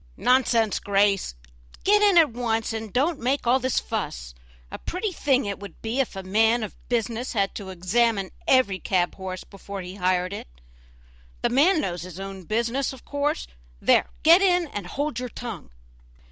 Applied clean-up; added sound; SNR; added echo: none; none; none; none.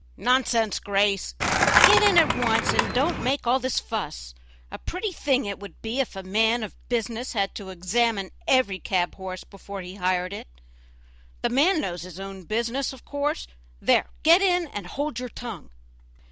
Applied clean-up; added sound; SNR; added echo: none; Skateboard; -4 dB; none.